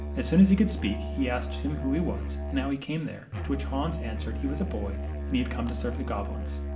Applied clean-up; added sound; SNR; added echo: none; Musical instrument; 3 dB; reverberation time 1.7 s.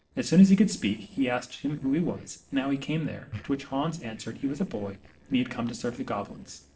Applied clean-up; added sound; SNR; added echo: neural separator model SepFormer DNS4.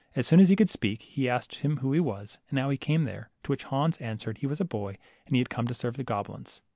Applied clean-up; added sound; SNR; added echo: none; none; none; none.